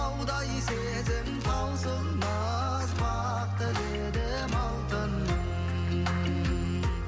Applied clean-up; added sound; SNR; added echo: none; none; none; none.